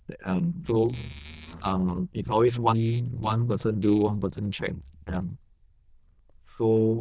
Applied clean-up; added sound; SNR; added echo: neural diffusion model UNIVERSE++.